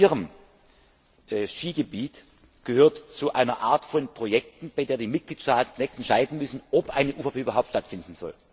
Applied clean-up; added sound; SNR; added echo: none; none; none; none.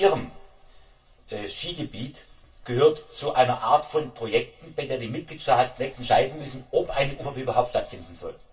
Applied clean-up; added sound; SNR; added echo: none; none; none; reverberation time 0.2 s.